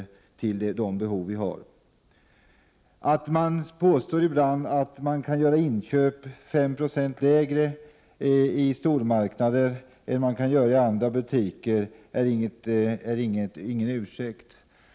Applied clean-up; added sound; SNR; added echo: none; none; none; none.